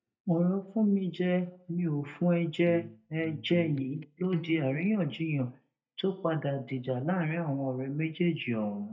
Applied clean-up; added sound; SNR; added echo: neural mask model DeepFilterNet 3.